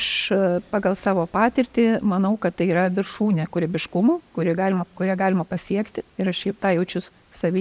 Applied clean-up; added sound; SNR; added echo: none; none; none; none.